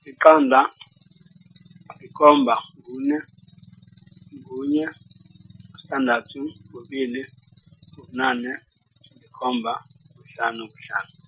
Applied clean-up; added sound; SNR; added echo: classical method Wiener filter.